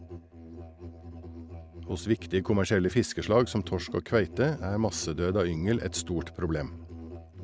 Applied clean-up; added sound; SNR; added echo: none; Musical instrument; 13 dB; none.